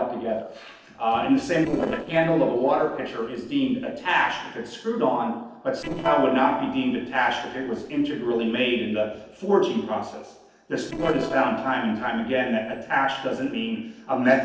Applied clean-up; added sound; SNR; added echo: neural separator model SepFormer DNS4.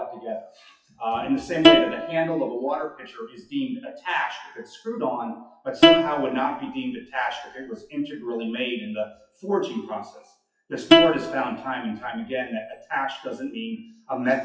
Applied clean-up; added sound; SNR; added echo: classical method WPE with log-MMSE.